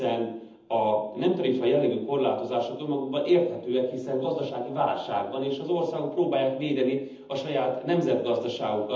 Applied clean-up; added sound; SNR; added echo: none; none; none; reverberation time 0.8 s.